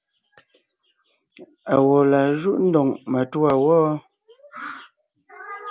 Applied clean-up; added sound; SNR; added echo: none; none; none; none.